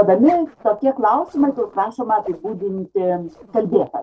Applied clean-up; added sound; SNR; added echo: neural separator model SepFormer DNS4.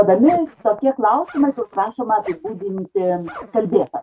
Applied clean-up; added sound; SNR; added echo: neural mask model RNNoise.